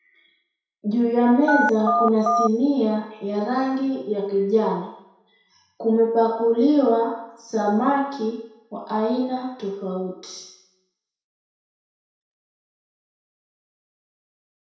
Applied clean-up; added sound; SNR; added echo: none; Telephone; -3 dB; reverberation time 0.7 s.